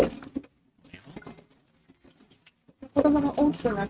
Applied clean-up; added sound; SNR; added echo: neural mask model RNNoise.